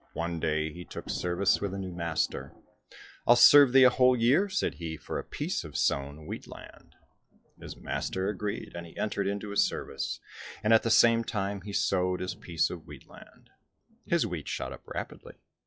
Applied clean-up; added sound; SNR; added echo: classical method log-MMSE.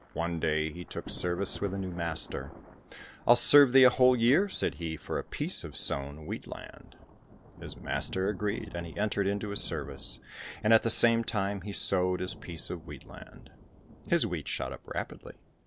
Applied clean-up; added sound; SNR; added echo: none; Thunder / Rain; 19 dB; none.